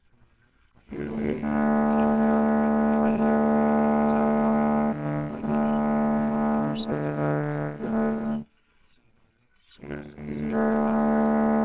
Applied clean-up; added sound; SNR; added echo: neural separator model SepFormer WHAMR!.